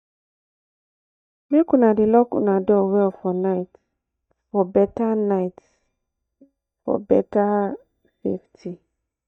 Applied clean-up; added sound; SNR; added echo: neural mask model DeepFilterNet 3.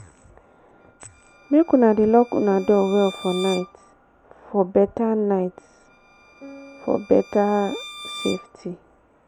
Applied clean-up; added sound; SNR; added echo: none; Piano + Bowed string instrument; 18 dB; none.